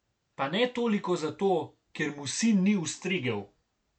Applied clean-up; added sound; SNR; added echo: none; none; none; none.